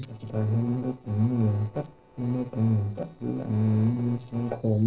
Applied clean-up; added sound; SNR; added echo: neural separator model SepFormer DNS4.